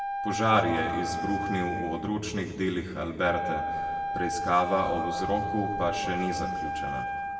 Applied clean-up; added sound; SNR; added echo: none; Wind instrument, woodwind instrument; 3 dB; reverberation time 1.9 s.